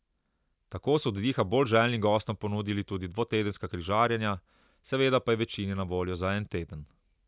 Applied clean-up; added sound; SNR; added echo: none; none; none; none.